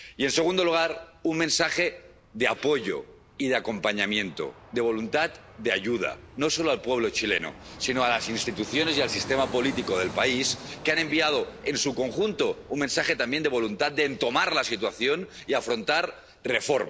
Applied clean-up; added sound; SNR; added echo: none; Fixed-wing aircraft, airplane; 18 dB; none.